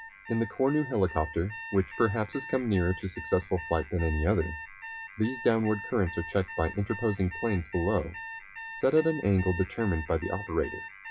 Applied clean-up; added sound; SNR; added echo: classical method WPE with log-MMSE.